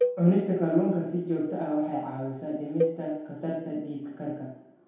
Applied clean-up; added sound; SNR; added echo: none; Cowbell; 6 dB; reverberation time 0.8 s.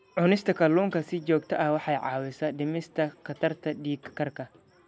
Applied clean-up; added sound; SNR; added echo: none; none; none; none.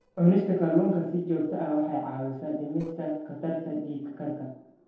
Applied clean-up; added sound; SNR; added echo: neural separator model SepFormer DNS4.